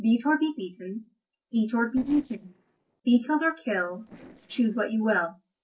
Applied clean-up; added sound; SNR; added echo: neural separator model SepFormer DNS4.